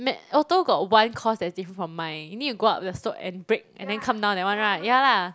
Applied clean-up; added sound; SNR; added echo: none; none; none; none.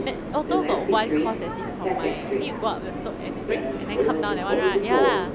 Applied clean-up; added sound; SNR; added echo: none; Subway, metro, underground; -3 dB; none.